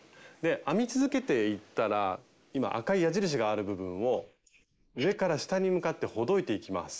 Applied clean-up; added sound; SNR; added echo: neural mask model Resemble Enhance denoiser.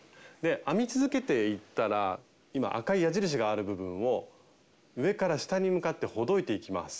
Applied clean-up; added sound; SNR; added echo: none; none; none; none.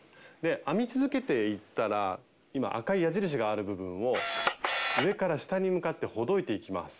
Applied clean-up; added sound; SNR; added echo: none; Camera; 0 dB; none.